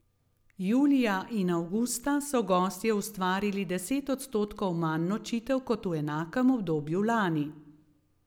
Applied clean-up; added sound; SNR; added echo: none; none; none; none.